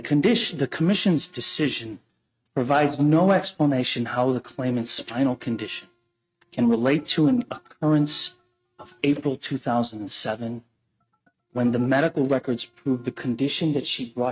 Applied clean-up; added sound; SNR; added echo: neural mask model RNNoise.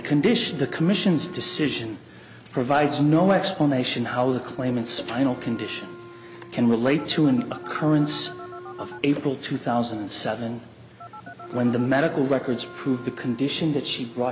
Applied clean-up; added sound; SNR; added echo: none; Wind instrument, woodwind instrument + Telephone; 18 dB; none.